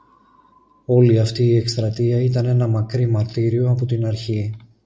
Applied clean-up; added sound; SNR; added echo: none; none; none; none.